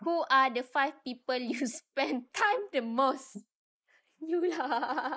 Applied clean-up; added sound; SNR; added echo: neural mask model Resemble Enhance denoiser.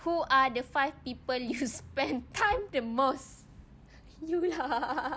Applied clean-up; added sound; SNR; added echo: none; none; none; none.